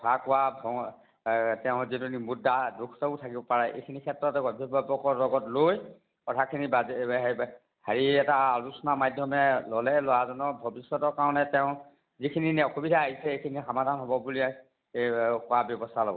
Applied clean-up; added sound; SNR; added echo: none; none; none; none.